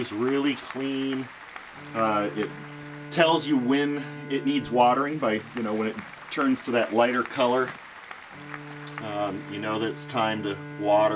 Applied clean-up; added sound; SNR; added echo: none; Applause / Crowd + Bowed string instrument; 14 dB; none.